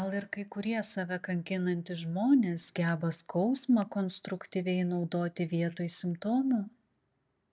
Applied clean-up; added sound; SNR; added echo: none; none; none; none.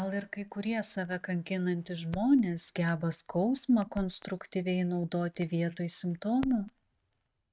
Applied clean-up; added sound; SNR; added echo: neural mask model RNNoise.